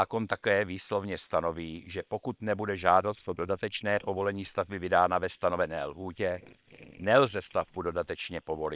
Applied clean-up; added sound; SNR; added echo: neural separator model SepFormer WHAM!.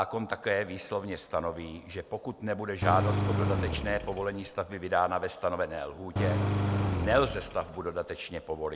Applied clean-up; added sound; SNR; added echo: none; Engine; -1 dB; none.